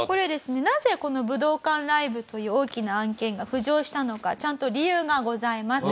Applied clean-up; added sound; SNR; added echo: none; none; none; none.